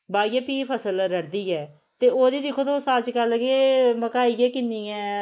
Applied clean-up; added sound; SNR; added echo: neural mask model Resemble Enhance denoiser.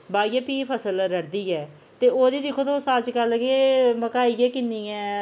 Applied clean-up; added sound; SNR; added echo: none; none; none; none.